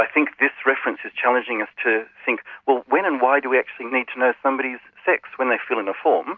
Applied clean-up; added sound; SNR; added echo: none; none; none; none.